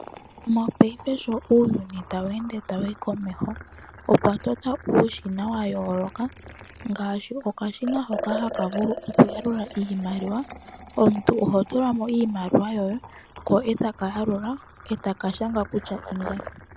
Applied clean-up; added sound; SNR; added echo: none; Liquid; 15 dB; none.